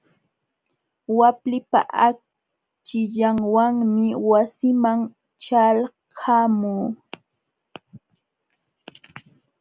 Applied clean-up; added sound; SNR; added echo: none; none; none; none.